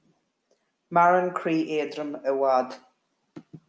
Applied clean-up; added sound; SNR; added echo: none; none; none; none.